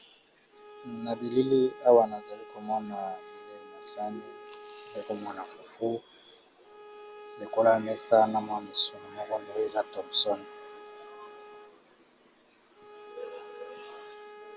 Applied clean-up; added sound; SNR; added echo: none; Coin (dropping) / Glass + Bowed string instrument; 17 dB; none.